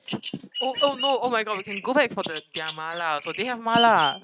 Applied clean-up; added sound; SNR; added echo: neural mask model RNNoise.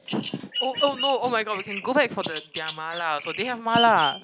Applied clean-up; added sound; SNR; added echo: none; Bird vocalization, bird call, bird song; 8 dB; none.